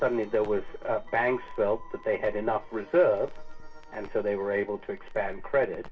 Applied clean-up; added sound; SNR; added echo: none; Crackle; 13 dB; reverberation time 0.2 s.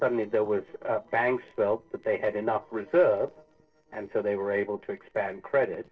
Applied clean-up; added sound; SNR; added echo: neural separator model SepFormer DNS4.